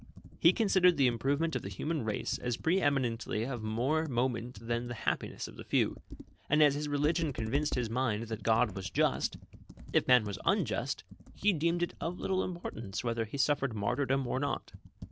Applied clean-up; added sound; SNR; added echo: none; Computer keyboard; 14 dB; none.